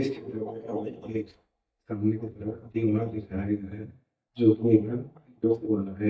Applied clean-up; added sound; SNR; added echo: neural mask model DeepFilterNet 3.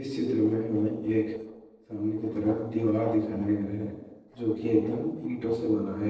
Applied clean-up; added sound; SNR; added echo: neural separator model SepFormer DNS4.